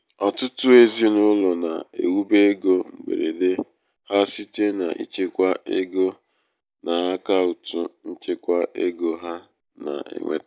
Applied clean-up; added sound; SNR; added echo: none; none; none; none.